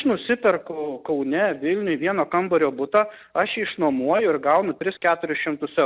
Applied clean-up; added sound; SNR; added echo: none; none; none; none.